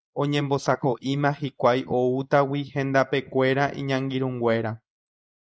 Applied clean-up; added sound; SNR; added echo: neural mask model Resemble Enhance denoiser.